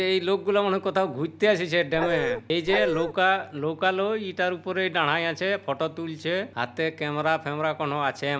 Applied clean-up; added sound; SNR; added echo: none; Dog; 2 dB; none.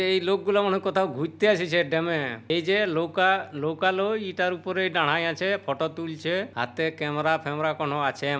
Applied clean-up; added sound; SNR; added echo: none; none; none; none.